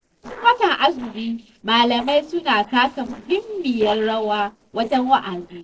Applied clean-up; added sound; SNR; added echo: neural separator model SepFormer DNS4.